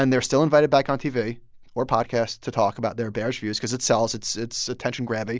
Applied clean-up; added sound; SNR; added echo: none; none; none; none.